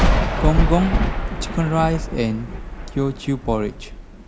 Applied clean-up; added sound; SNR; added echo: none; Thunder; -1 dB; none.